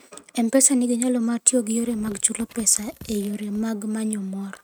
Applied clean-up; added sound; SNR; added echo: neural mask model RNNoise.